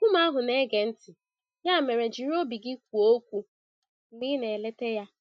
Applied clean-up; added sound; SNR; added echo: classical method Wiener filter.